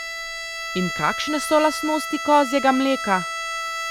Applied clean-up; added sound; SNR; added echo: none; Bowed string instrument; 6 dB; none.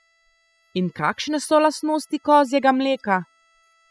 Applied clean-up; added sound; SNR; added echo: classical method spectral subtraction.